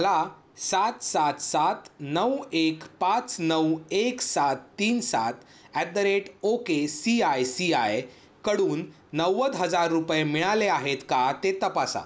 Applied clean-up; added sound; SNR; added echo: none; none; none; none.